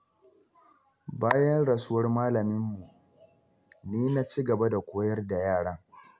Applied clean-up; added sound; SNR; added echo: none; none; none; none.